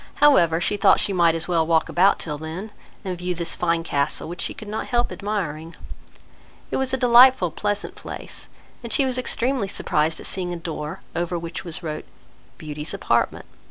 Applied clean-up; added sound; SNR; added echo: none; none; none; none.